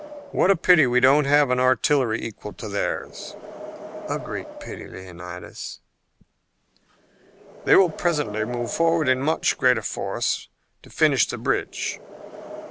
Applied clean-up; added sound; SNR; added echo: none; Wind; 16 dB; none.